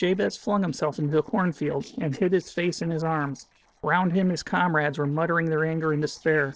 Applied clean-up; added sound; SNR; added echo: neural separator model SepFormer DNS4.